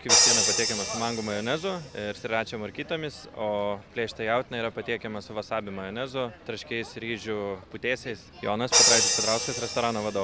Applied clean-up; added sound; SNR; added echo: none; Crash cymbal; -1 dB; none.